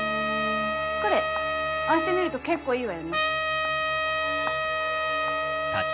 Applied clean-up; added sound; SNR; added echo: none; Trumpet; -4 dB; none.